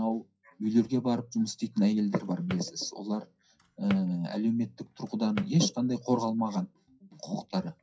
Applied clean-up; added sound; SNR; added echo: classical method WPE with log-MMSE.